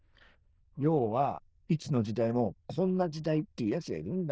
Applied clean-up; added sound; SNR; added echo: neural diffusion model UNIVERSE++.